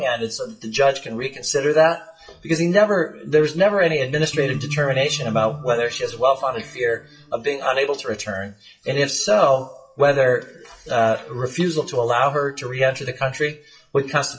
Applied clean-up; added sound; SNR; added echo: classical method WPE with log-MMSE.